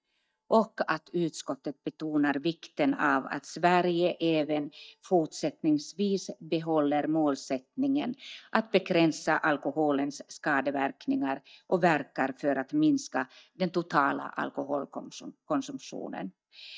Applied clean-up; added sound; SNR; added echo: neural mask model DeepFilterNet 3.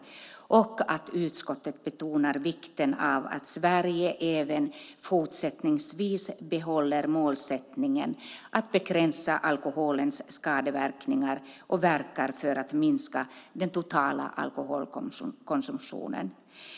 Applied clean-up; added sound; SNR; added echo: none; none; none; none.